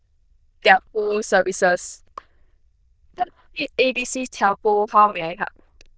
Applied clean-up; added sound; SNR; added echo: neural diffusion model UNIVERSE++.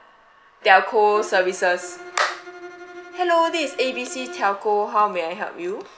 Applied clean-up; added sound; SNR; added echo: none; Bowed string instrument; 18 dB; none.